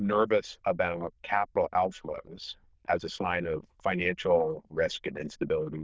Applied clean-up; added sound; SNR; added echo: neural diffusion model UNIVERSE++.